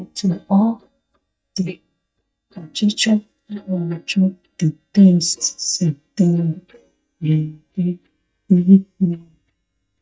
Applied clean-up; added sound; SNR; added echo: neural mask model DeepFilterNet 3.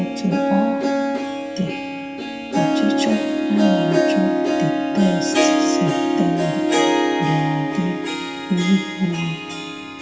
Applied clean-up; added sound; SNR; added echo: none; Harp; -3 dB; reverberation time 1.6 s.